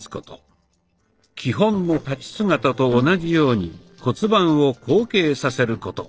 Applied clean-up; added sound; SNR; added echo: neural separator model SepFormer DNS4.